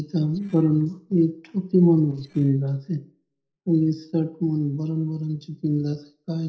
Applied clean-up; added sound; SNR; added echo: neural separator model SepFormer DNS4.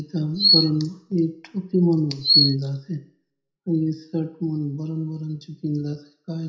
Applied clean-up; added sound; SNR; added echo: none; Chirp, tweet; -2 dB; reverberation time 0.5 s.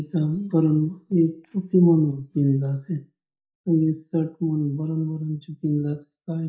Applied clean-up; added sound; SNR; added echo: neural mask model DeepFilterNet 3.